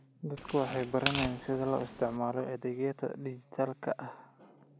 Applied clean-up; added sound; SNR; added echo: none; Tearing; 3 dB; none.